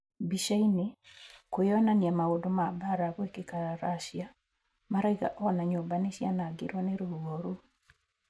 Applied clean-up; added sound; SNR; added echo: none; none; none; none.